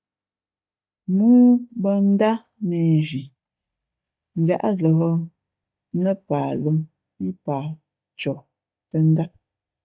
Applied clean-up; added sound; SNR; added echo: neural mask model DeepFilterNet 3.